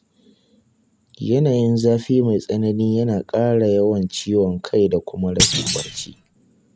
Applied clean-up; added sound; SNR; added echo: none; Thump, thud; 3 dB; none.